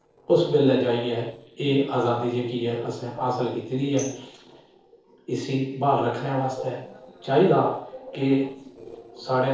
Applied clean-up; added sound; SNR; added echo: neural separator model SepFormer DNS4.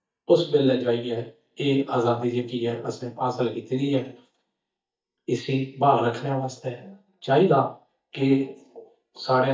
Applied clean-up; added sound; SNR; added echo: neural mask model DeepFilterNet 3.